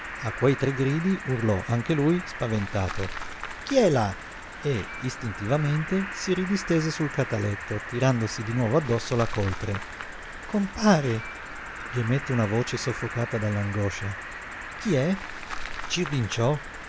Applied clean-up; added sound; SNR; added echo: none; Cricket; 9 dB; none.